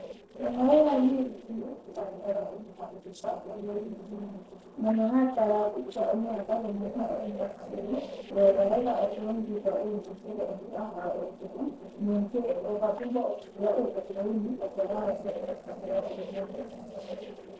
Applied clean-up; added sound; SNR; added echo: neural separator model SepFormer DNS4.